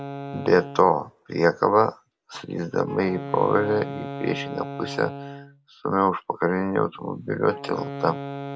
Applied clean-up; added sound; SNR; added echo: none; Wind instrument, woodwind instrument; 12 dB; none.